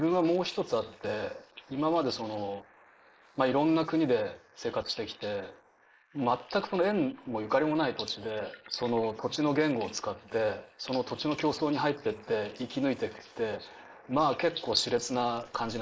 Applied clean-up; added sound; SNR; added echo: neural mask model Resemble Enhance denoiser.